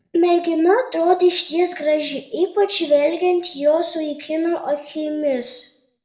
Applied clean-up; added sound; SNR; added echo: none; none; none; reverberation time 0.5 s.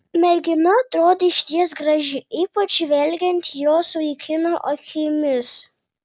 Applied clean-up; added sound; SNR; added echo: none; none; none; none.